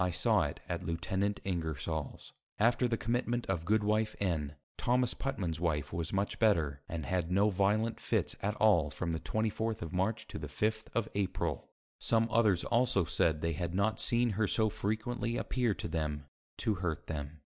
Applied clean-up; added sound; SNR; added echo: none; none; none; none.